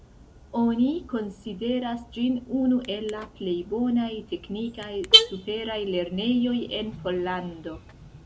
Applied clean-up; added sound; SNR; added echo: none; Alarm / Car; 3 dB; none.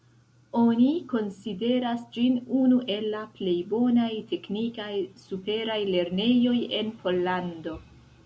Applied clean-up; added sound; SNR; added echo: none; none; none; none.